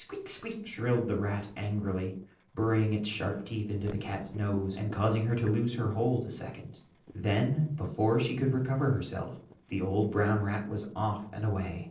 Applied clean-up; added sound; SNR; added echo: neural separator model SepFormer DNS4.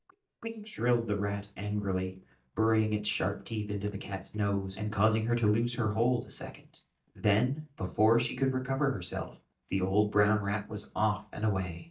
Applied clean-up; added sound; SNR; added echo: neural mask model DeepFilterNet 3.